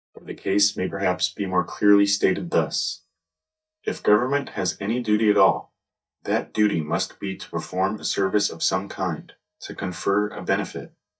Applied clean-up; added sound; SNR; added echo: neural mask model DeepFilterNet 3.